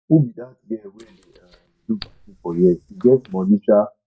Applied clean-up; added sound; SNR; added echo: neural mask model DeepFilterNet 3.